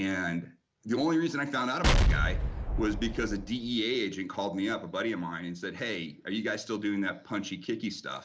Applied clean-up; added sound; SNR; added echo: none; Explosion; -4 dB; none.